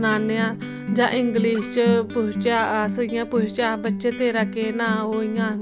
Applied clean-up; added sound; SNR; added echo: none; Acoustic guitar; 6 dB; none.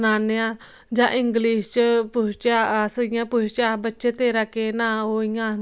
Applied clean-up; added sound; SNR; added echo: none; none; none; none.